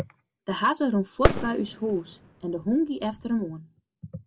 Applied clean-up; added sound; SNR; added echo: none; Fireworks; 2 dB; none.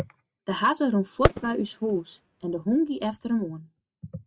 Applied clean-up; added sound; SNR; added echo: neural mask model RNNoise.